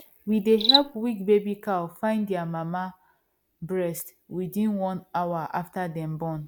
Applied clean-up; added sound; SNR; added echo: none; Cricket; 7 dB; none.